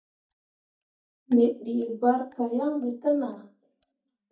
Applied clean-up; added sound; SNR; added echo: neural mask model DeepFilterNet 3.